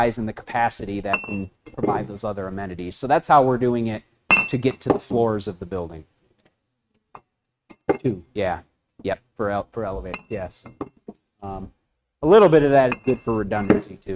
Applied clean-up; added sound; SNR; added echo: neural mask model RNNoise.